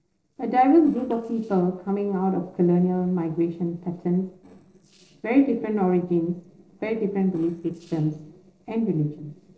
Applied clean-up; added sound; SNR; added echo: neural separator model SepFormer DNS4.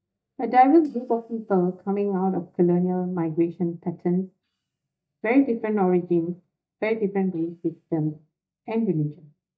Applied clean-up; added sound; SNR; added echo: neural mask model DeepFilterNet 3.